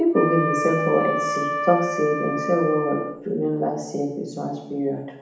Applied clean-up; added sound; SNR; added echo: none; Wind instrument, woodwind instrument; 3 dB; reverberation time 0.8 s.